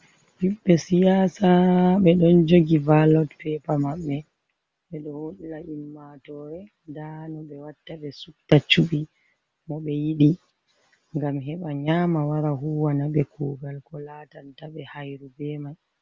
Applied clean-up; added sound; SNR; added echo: none; none; none; none.